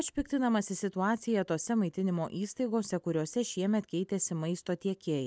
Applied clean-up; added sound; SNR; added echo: none; none; none; none.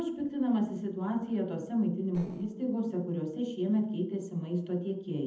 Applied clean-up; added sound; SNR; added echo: neural separator model SepFormer DNS4.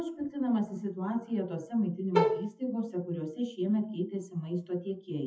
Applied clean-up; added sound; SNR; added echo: classical method WPE with log-MMSE.